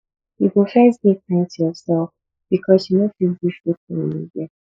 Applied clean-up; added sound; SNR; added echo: neural mask model Resemble Enhance denoiser.